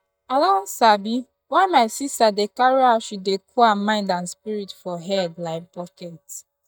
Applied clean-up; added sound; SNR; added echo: neural mask model DeepFilterNet 3.